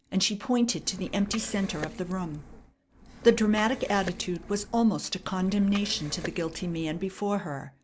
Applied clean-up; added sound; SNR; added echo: none; Liquid; 15 dB; none.